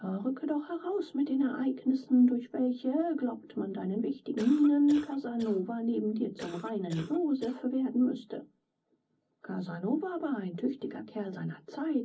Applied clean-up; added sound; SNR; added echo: none; Cough; 18 dB; reverberation time 0.4 s.